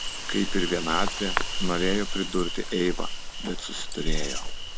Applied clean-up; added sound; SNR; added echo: none; Insect; -2 dB; none.